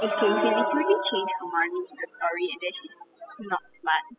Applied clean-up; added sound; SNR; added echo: classical method spectral subtraction.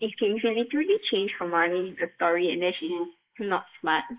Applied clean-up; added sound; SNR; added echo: neural mask model Resemble Enhance denoiser.